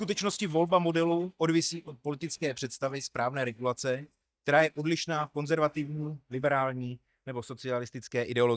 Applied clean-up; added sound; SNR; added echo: neural mask model DeepFilterNet 3.